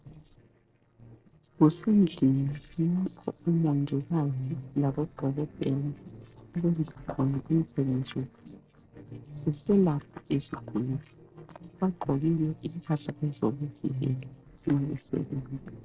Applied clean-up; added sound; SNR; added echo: neural separator model SepFormer DNS4.